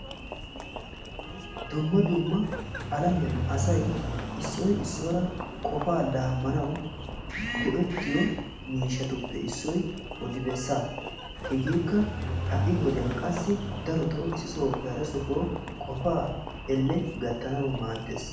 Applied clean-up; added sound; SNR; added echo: none; Engine; 5 dB; reverberation time 0.8 s.